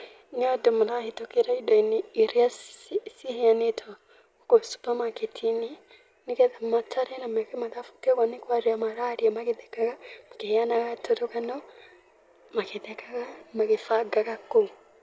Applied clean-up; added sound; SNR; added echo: none; none; none; none.